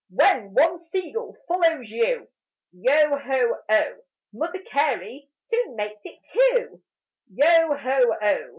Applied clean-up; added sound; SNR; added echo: none; none; none; none.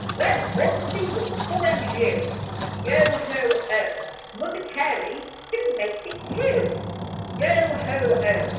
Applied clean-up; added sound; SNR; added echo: none; Engine; 6 dB; reverberation time 0.9 s.